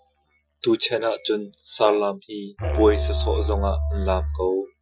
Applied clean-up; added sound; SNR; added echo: classical method Wiener filter.